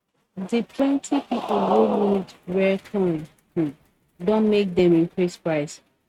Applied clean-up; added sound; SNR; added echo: neural mask model RNNoise.